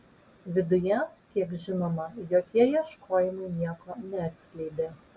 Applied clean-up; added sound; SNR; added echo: none; none; none; none.